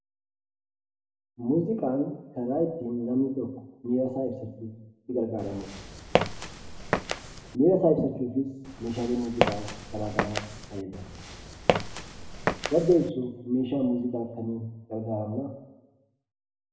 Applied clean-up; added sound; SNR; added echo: none; Walk, footsteps; 1 dB; reverberation time 0.8 s.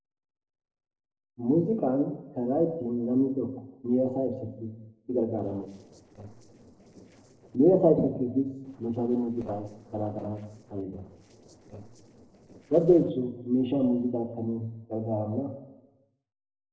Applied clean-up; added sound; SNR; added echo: neural separator model SepFormer DNS4.